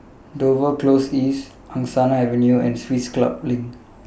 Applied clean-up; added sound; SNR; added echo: none; none; none; none.